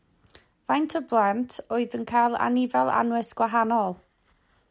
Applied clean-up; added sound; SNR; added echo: none; none; none; none.